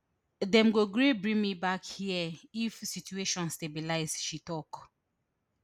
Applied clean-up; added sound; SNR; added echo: none; none; none; none.